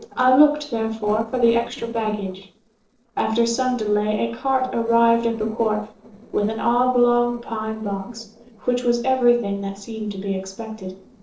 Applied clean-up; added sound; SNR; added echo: neural separator model SepFormer DNS4.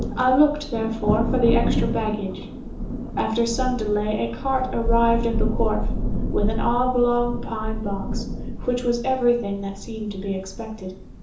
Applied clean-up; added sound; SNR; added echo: none; Thunder; 2 dB; reverberation time 0.6 s.